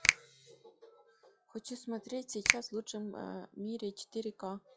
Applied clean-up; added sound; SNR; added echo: classical method log-MMSE.